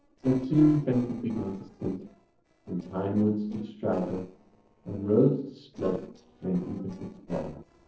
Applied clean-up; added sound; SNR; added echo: neural separator model SepFormer DNS4.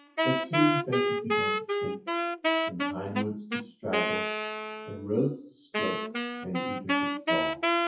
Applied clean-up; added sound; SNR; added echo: classical method WPE with log-MMSE.